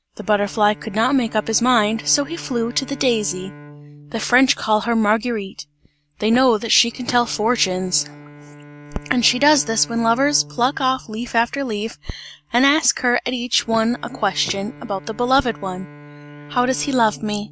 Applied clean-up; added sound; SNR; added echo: none; Bowed string instrument + Walk, footsteps; 20 dB; none.